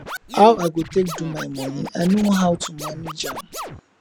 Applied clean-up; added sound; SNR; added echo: none; Scratching (performance technique); 13 dB; none.